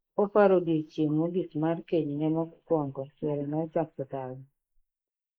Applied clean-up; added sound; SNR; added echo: neural mask model Resemble Enhance denoiser.